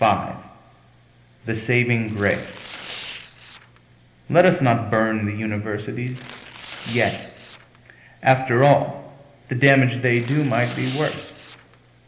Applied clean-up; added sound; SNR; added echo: none; Tearing; 16 dB; reverberation time 0.8 s.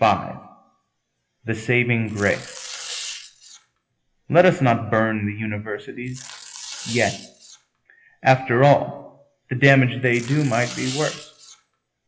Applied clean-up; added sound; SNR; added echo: classical method WPE with log-MMSE.